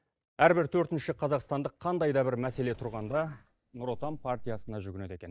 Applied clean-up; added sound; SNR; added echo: neural mask model DeepFilterNet 3.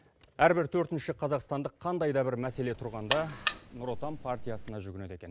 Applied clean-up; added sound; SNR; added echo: none; Alarm; 1 dB; none.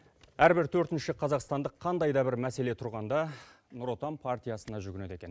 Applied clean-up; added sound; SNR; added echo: none; none; none; none.